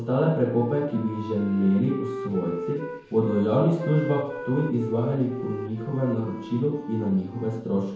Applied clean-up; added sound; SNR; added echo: none; Wind instrument, woodwind instrument; 11 dB; reverberation time 0.9 s.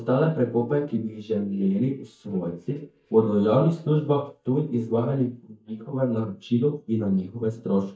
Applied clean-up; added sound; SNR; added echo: neural mask model DeepFilterNet 3.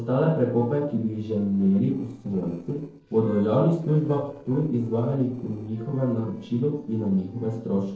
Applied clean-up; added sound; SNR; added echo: neural separator model SepFormer DNS4.